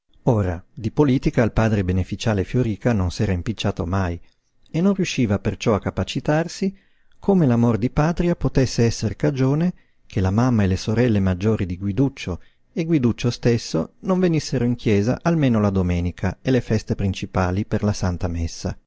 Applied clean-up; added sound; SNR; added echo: none; none; none; none.